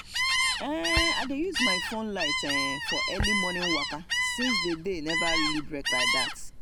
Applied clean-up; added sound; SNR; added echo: none; Gull, seagull; -5 dB; none.